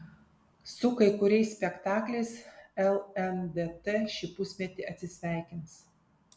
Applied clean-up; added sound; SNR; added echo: none; none; none; none.